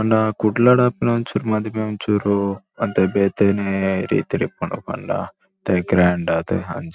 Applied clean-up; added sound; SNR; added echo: none; none; none; none.